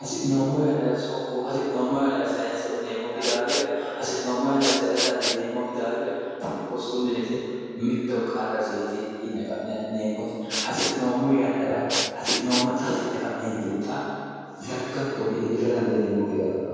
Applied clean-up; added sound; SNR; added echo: none; Respiratory sounds; 5 dB; reverberation time 2.2 s.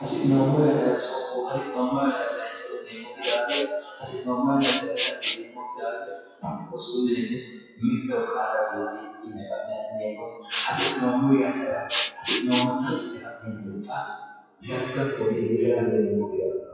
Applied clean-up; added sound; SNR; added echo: classical method WPE with log-MMSE.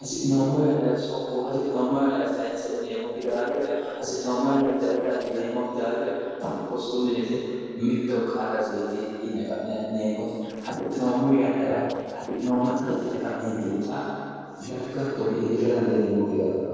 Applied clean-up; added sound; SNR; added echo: neural separator model SepFormer DNS4.